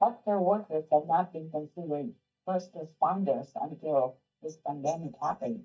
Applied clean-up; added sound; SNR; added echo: neural mask model DeepFilterNet 3.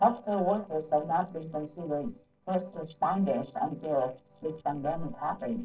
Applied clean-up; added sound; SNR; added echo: neural separator model SepFormer DNS4.